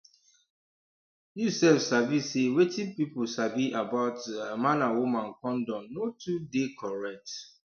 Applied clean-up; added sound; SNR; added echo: none; none; none; none.